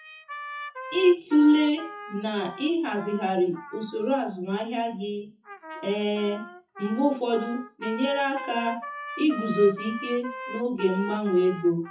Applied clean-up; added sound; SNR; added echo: classical method WPE with log-MMSE.